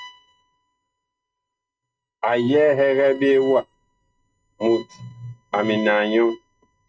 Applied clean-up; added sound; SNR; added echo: neural mask model RNNoise.